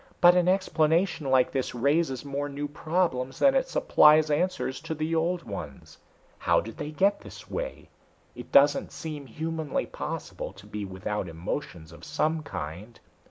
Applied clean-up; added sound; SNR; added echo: none; none; none; none.